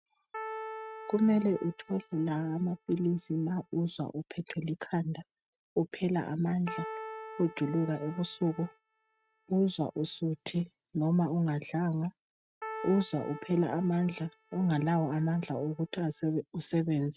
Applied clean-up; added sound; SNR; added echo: neural mask model RNNoise.